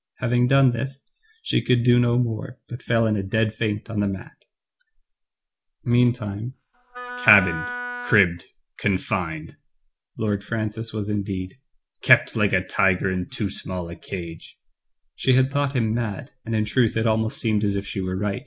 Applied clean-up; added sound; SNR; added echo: none; Wind instrument, woodwind instrument; 9 dB; none.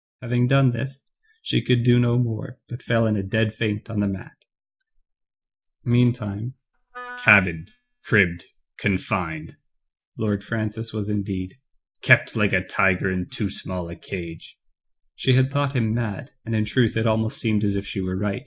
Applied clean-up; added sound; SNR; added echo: neural mask model DeepFilterNet 3.